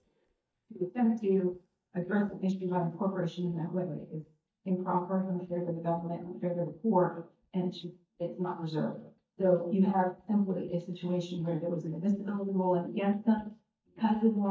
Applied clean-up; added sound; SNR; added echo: neural mask model DeepFilterNet 3.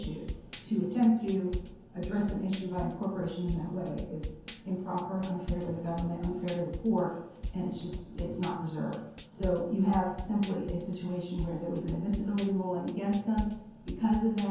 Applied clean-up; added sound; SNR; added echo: none; Drum / Drum kit; 10 dB; reverberation time 0.9 s.